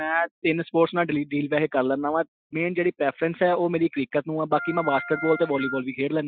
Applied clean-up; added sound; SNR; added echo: classical method Wiener filter.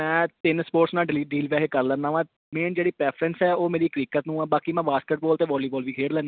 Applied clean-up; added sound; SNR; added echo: none; none; none; none.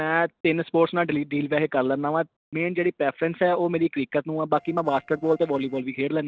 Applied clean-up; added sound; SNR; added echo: neural separator model SepFormer DNS4.